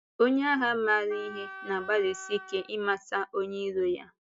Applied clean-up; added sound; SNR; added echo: none; Wind instrument, woodwind instrument; 15 dB; none.